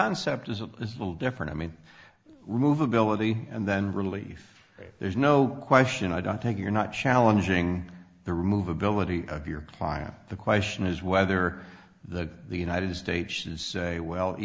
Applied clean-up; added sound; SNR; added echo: none; none; none; none.